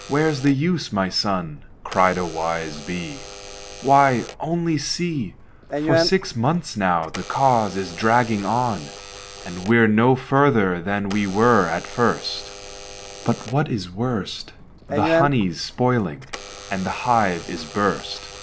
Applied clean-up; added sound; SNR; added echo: none; Alarm / Door; 10 dB; none.